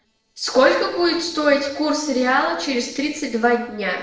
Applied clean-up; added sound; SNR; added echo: neural separator model SepFormer DNS4.